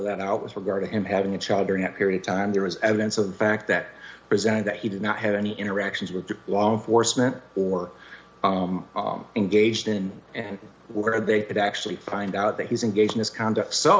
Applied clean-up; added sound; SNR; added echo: none; none; none; none.